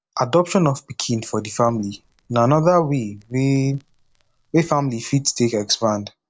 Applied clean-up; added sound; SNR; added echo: neural separator model SepFormer DNS4.